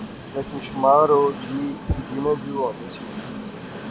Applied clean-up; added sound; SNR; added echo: none; Train; 11 dB; none.